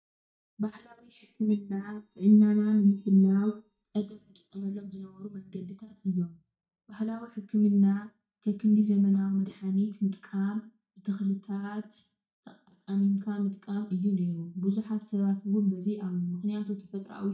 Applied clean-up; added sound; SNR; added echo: neural mask model DeepFilterNet 3.